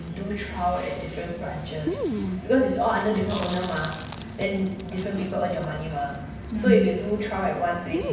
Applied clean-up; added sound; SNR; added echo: none; Chewing, mastication; 10 dB; reverberation time 0.9 s.